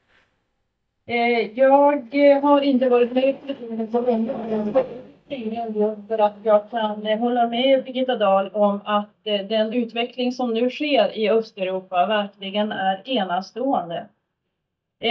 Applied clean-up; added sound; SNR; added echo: neural mask model DeepFilterNet 3.